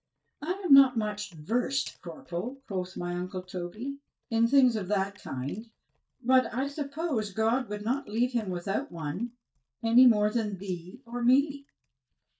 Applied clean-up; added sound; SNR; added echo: neural mask model DeepFilterNet 3.